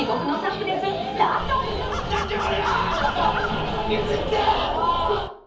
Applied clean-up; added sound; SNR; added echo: none; Crow; 7 dB; reverberation time 0.7 s.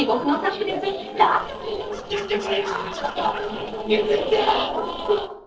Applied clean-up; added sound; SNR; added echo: neural separator model SepFormer DNS4.